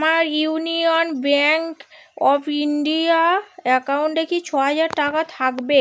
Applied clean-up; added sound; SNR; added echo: none; none; none; none.